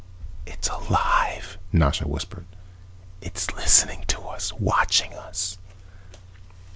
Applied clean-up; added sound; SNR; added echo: none; none; none; none.